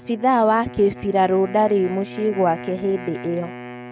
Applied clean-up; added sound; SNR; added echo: neural mask model RNNoise.